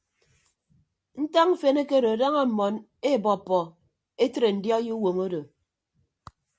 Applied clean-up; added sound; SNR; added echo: none; none; none; none.